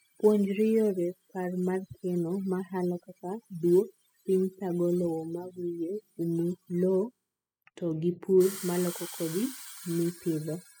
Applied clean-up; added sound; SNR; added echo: classical method spectral subtraction.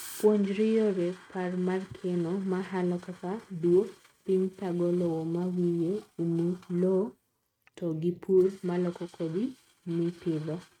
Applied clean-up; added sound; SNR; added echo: neural mask model RNNoise.